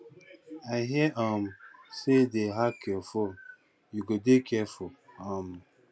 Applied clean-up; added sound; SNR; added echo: none; none; none; none.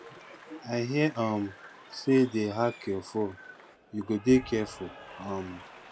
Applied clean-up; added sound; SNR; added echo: none; Applause / Cheering; 20 dB; none.